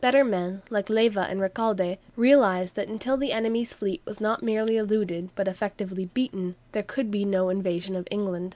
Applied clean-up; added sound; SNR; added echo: none; none; none; none.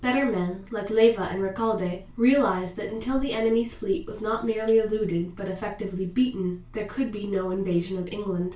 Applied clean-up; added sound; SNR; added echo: none; none; none; reverberation time 0.2 s.